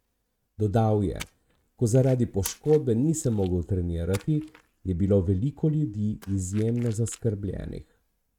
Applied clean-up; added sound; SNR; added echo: neural mask model RNNoise.